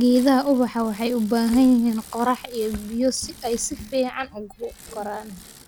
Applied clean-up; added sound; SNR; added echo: none; Bicycle; 20 dB; none.